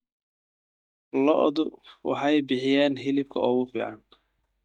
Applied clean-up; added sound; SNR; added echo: neural mask model DeepFilterNet 3.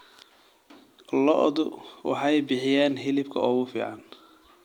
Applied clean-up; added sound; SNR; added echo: none; none; none; none.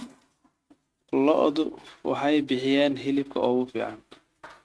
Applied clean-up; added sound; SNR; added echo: neural mask model RNNoise.